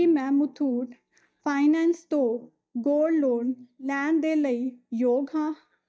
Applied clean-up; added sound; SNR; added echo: neural mask model DeepFilterNet 3.